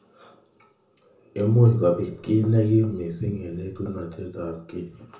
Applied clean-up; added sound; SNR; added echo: none; none; none; reverberation time 0.6 s.